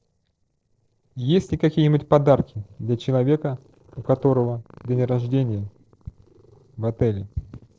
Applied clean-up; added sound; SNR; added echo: neural separator model SepFormer DNS4.